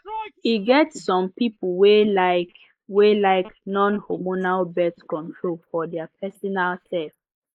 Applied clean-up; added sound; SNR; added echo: neural mask model Resemble Enhance denoiser.